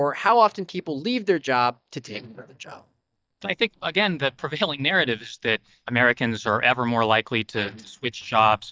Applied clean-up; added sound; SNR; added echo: neural mask model DeepFilterNet 3.